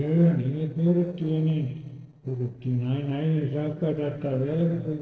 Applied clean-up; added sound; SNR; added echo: neural separator model SepFormer DNS4.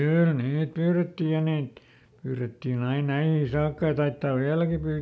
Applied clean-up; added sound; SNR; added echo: none; none; none; none.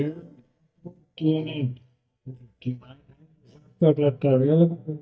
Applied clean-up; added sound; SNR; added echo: neural mask model DeepFilterNet 3.